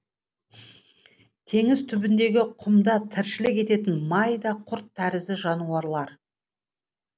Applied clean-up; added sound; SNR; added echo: none; none; none; none.